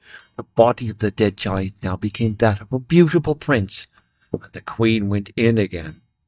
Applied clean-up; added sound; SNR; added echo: neural mask model DeepFilterNet 3.